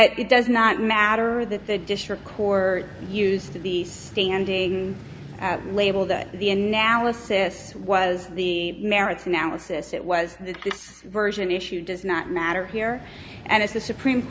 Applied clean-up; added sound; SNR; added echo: none; Vehicle; 19 dB; none.